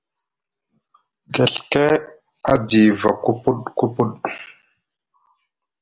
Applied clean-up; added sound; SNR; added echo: none; none; none; none.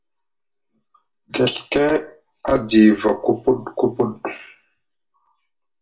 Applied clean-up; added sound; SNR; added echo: none; none; none; reverberation time 0.2 s.